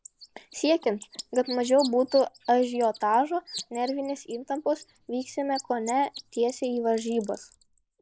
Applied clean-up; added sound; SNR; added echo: neural mask model Resemble Enhance denoiser.